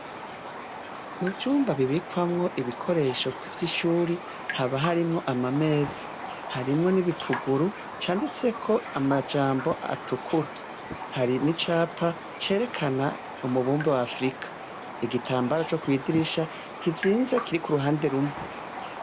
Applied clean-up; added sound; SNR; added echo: none; Raindrop; 10 dB; none.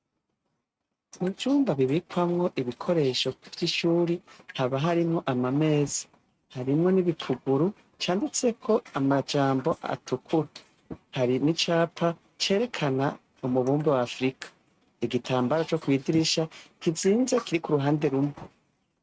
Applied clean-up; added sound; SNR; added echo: neural mask model RNNoise.